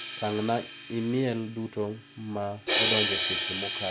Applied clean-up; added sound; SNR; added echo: none; Crash cymbal; 1 dB; none.